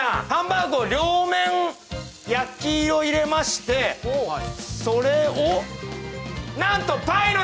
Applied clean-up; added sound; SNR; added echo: none; none; none; none.